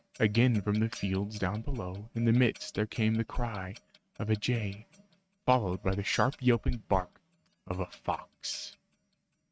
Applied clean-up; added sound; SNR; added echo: neural mask model RNNoise.